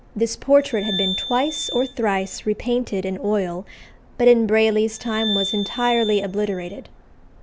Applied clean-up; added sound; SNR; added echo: none; Glass; 9 dB; none.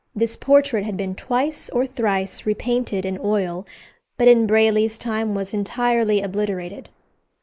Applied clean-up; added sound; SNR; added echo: neural mask model Resemble Enhance denoiser.